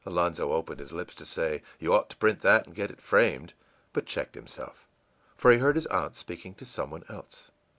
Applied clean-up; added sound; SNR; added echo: none; Whoosh, swoosh, swish; 19 dB; none.